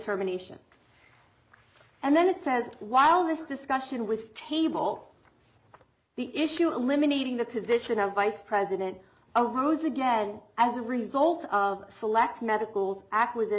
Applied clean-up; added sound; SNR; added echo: none; none; none; none.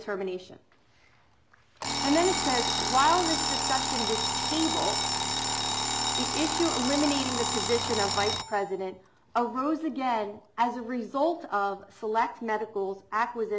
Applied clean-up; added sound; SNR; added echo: none; Alarm; 2 dB; none.